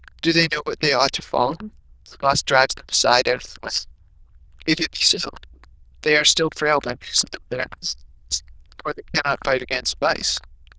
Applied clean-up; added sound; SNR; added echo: neural diffusion model UNIVERSE++.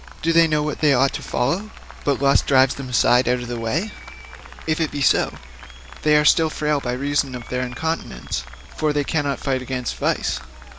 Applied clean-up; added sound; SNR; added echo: none; Applause; 20 dB; none.